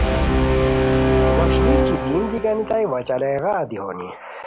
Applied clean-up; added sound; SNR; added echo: none; Brass instrument; -4 dB; none.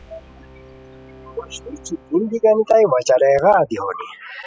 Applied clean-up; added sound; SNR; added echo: classical method spectral subtraction.